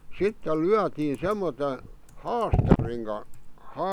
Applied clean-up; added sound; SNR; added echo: none; Computer keyboard; 13 dB; none.